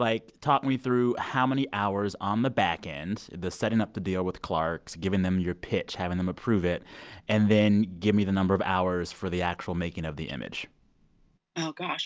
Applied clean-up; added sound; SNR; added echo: none; none; none; none.